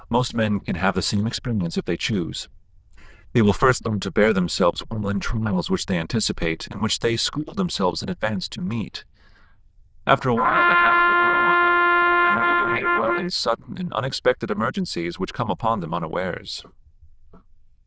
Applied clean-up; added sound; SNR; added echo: neural diffusion model UNIVERSE++.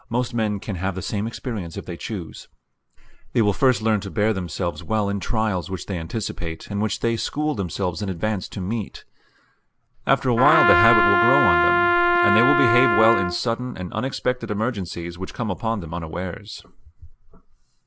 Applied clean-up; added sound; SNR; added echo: none; Trumpet; -4 dB; none.